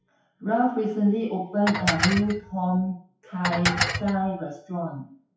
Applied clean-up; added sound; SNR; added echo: classical method WPE with log-MMSE.